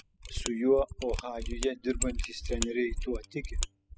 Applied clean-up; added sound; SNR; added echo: classical method spectral subtraction.